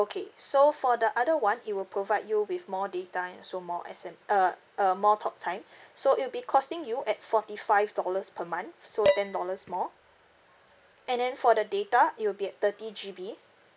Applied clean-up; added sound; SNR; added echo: none; Dishes, pots, and pans; 4 dB; none.